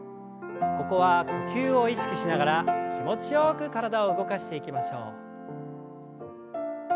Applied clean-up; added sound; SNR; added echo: none; none; none; none.